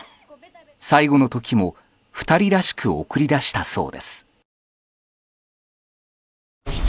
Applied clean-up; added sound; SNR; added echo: none; none; none; none.